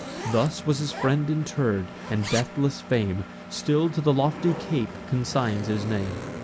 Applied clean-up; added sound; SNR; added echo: none; Engine + Zipper (clothing); 11 dB; none.